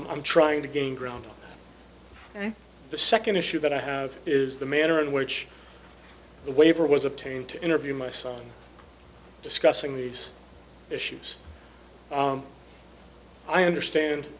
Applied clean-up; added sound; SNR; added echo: none; none; none; none.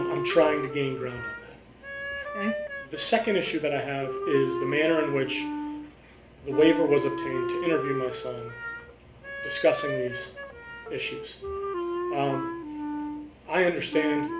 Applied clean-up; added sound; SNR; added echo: none; Wind instrument, woodwind instrument; 5 dB; reverberation time 0.4 s.